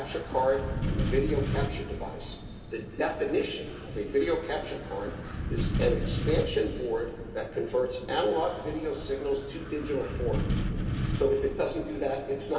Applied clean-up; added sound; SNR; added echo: none; Wind; 3 dB; reverberation time 2.5 s.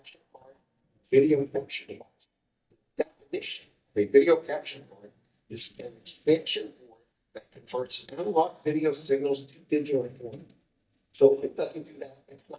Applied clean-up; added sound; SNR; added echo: neural mask model DeepFilterNet 3.